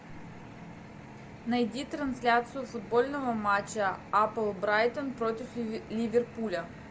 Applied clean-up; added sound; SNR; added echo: none; none; none; none.